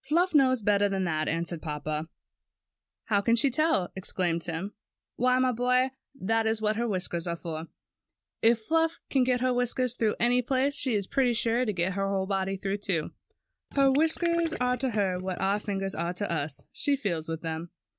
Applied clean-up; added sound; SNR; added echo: none; Gurgling; 15 dB; none.